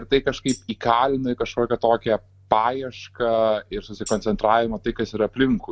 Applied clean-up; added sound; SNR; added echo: none; Tambourine; 20 dB; none.